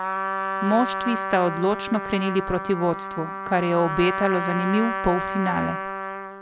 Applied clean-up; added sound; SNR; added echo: none; Trumpet; 4 dB; none.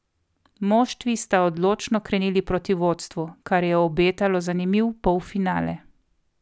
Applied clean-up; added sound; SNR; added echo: none; none; none; none.